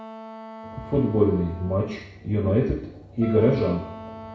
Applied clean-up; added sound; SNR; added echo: none; Wind instrument, woodwind instrument; 16 dB; reverberation time 0.6 s.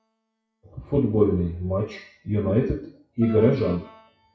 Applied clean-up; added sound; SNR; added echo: classical method WPE with log-MMSE.